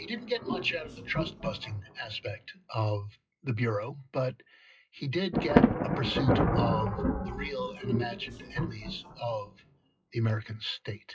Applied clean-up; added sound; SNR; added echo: classical method WPE with log-MMSE.